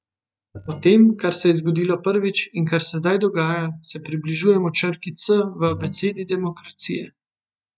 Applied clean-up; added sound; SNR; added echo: neural mask model DeepFilterNet 3.